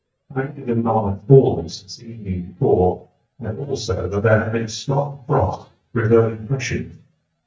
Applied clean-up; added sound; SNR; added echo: neural mask model DeepFilterNet 3.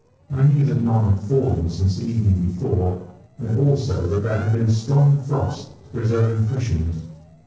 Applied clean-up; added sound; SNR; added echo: neural separator model SepFormer DNS4.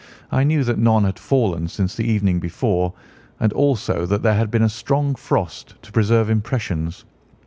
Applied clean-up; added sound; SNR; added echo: none; none; none; none.